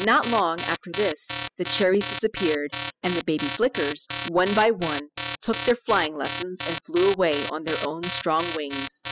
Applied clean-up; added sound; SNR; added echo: classical method spectral subtraction.